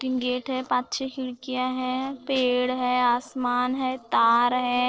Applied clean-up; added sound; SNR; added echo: neural separator model SepFormer DNS4.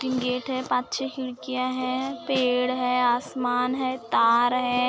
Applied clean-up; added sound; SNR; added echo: none; Snare drum; 14 dB; none.